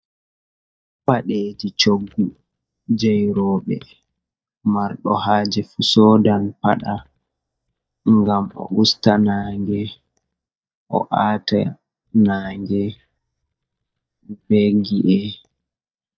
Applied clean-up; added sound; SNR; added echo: neural mask model DeepFilterNet 3.